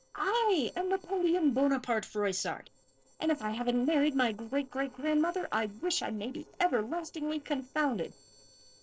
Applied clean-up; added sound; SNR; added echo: neural separator model SepFormer DNS4.